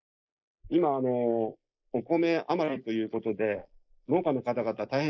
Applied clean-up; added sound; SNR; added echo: neural mask model Resemble Enhance denoiser.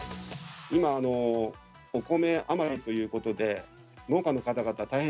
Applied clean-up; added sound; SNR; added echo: none; none; none; none.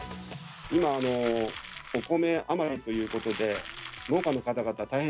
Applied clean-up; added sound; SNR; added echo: none; Crumpling, crinkling; 9 dB; none.